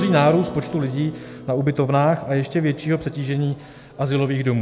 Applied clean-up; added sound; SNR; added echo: none; Acoustic guitar; 15 dB; none.